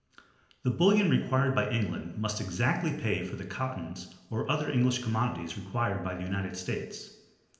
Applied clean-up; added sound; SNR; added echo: none; none; none; reverberation time 0.8 s.